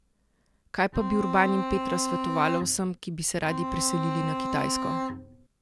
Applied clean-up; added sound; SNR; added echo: none; Bowed string instrument; 3 dB; none.